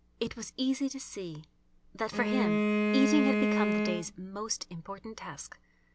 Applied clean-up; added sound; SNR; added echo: none; Bowed string instrument; -4 dB; none.